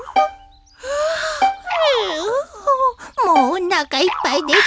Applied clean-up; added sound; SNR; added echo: none; Bowed string instrument; 5 dB; none.